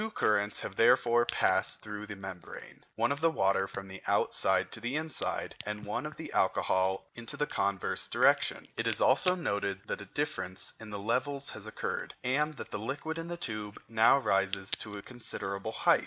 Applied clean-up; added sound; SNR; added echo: neural mask model DeepFilterNet 3.